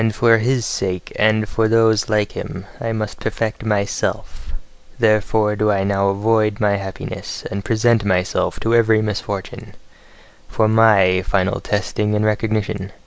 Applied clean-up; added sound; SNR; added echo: none; none; none; none.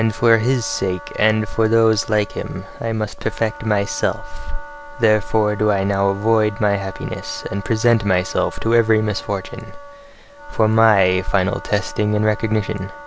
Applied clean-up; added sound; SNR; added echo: none; Wind instrument, woodwind instrument; 17 dB; none.